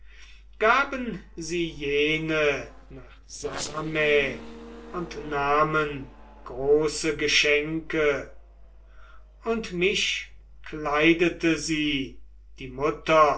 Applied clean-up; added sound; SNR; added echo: neural separator model SepFormer DNS4.